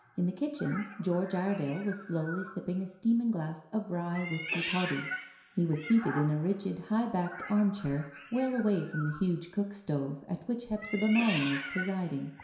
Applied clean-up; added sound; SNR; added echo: none; Meow; 11 dB; reverberation time 0.7 s.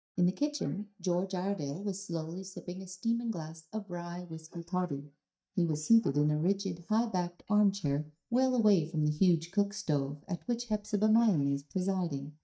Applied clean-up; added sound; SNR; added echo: neural mask model DeepFilterNet 3.